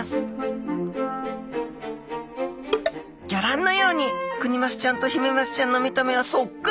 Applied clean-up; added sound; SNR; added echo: none; none; none; none.